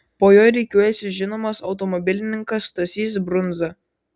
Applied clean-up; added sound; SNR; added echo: none; none; none; none.